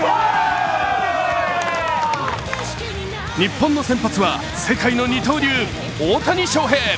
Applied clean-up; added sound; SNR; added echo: none; none; none; none.